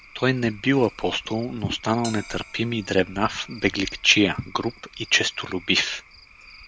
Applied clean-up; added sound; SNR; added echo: none; Cricket / Frog + Bell; 19 dB; none.